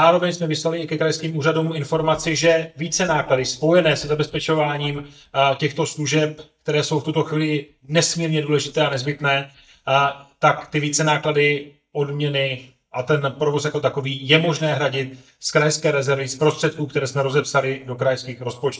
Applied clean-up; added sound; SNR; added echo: neural mask model DeepFilterNet 3.